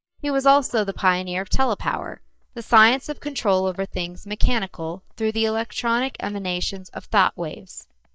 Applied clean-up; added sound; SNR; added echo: neural mask model DeepFilterNet 3.